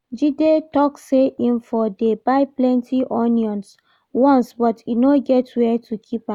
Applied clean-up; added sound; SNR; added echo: none; none; none; none.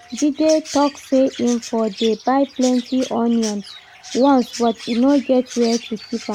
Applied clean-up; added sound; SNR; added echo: none; Chirp, tweet; 16 dB; none.